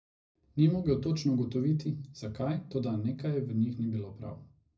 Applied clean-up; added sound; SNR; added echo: none; none; none; reverberation time 0.4 s.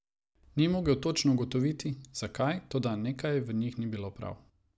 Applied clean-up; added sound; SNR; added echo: none; none; none; none.